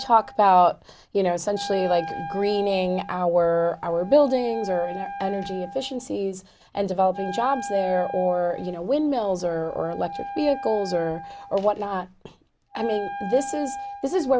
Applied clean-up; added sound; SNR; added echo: none; Wind instrument, woodwind instrument; 12 dB; none.